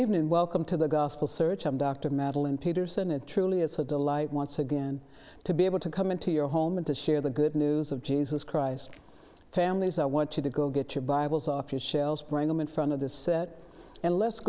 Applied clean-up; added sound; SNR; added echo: none; none; none; none.